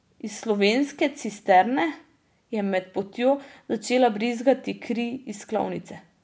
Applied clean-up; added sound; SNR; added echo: none; none; none; none.